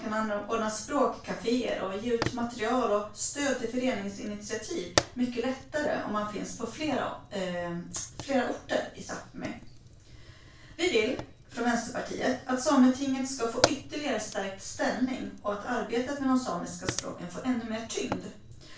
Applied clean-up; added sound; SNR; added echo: none; Fire; 9 dB; reverberation time 0.3 s.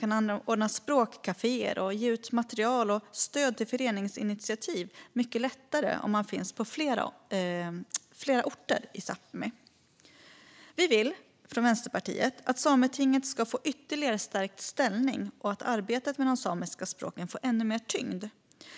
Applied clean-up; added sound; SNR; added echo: none; none; none; none.